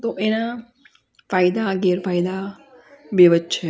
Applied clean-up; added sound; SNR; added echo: none; none; none; none.